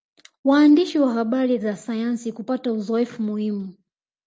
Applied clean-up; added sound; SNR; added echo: none; none; none; none.